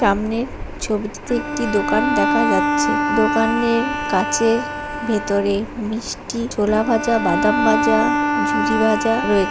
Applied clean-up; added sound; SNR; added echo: none; Bowed string instrument; 2 dB; none.